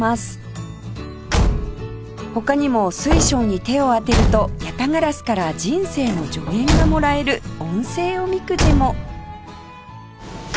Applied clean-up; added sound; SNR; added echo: none; Slam / Truck / Car; 2 dB; none.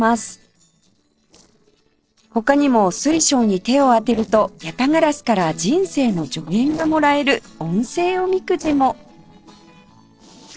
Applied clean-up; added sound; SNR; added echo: neural separator model SepFormer DNS4.